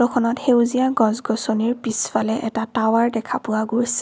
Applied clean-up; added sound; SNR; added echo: none; none; none; none.